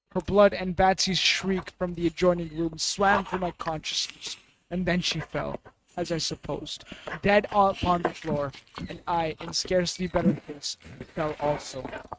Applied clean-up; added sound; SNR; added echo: neural mask model RNNoise.